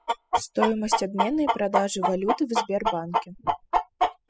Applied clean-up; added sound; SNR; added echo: classical method spectral subtraction.